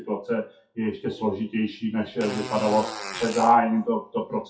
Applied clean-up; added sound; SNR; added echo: classical method WPE with log-MMSE.